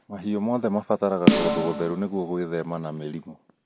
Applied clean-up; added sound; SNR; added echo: none; Snare drum; -2 dB; none.